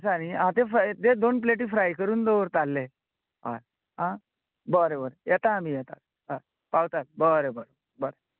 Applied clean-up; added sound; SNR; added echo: none; none; none; none.